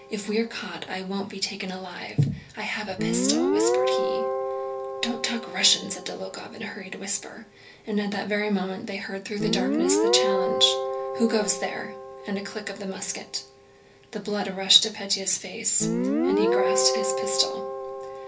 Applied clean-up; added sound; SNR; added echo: none; Guitar; 0 dB; reverberation time 0.3 s.